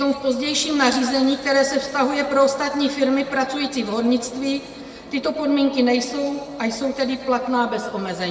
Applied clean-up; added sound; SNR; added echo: none; none; none; reverberation time 1.7 s.